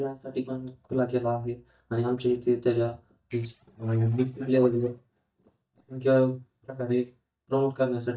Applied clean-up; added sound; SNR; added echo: neural mask model DeepFilterNet 3.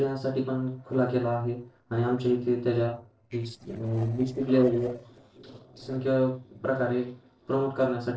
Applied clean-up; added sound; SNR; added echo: neural separator model SepFormer DNS4.